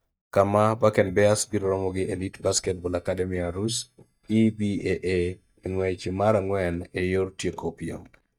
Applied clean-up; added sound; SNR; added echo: neural mask model DeepFilterNet 3.